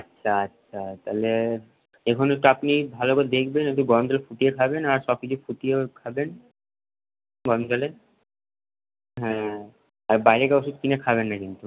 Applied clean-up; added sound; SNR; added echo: none; none; none; none.